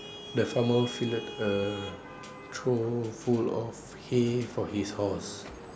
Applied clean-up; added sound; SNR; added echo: none; Traffic noise, roadway noise / Vehicle horn, car horn, honking; 13 dB; none.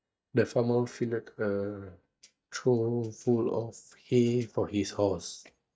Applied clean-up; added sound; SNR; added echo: neural mask model DeepFilterNet 3.